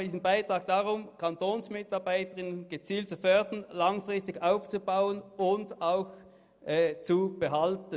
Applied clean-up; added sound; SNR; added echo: none; none; none; none.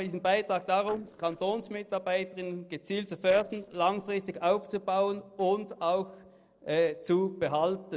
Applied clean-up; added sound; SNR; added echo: neural separator model SepFormer DNS4.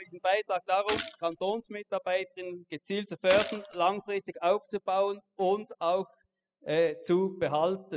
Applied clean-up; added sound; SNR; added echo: classical method spectral subtraction.